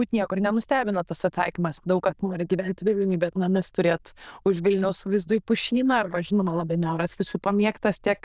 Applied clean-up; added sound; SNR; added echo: neural diffusion model UNIVERSE++.